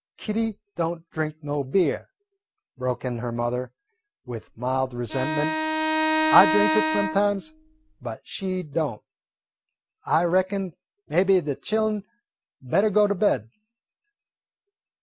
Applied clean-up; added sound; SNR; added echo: none; Bowed string instrument; 0 dB; none.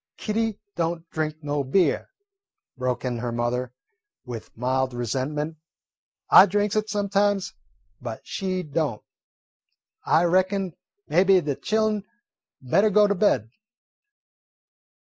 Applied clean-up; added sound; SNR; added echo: neural mask model Resemble Enhance denoiser.